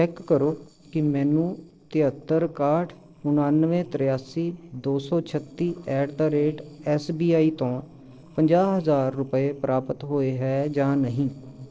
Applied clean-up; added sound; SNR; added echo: neural separator model SepFormer DNS4.